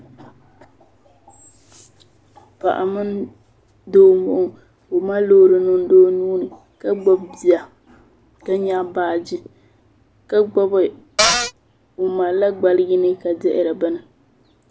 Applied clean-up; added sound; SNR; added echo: none; Cupboard open or close; -3 dB; none.